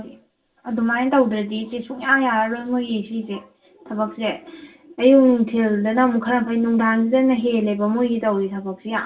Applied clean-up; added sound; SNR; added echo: none; none; none; reverberation time 0.2 s.